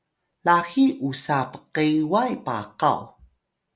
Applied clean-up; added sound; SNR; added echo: none; none; none; none.